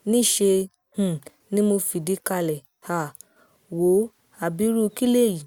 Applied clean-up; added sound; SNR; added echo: none; none; none; none.